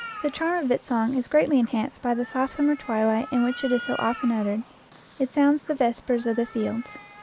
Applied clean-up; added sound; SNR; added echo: none; Cat; 17 dB; none.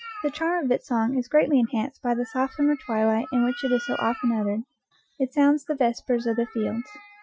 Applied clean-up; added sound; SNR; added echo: classical method Wiener filter.